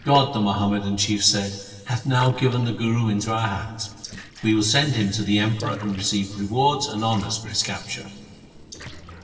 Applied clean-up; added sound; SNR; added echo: neural separator model SepFormer DNS4.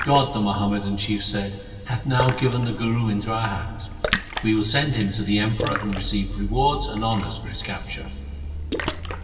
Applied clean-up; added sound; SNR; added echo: none; Splash, splatter; 7 dB; reverberation time 2.0 s.